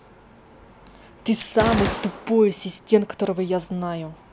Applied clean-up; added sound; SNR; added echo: none; Gunshot, gunfire; 8 dB; none.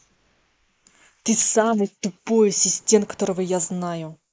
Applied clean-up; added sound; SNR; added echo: neural mask model Resemble Enhance denoiser.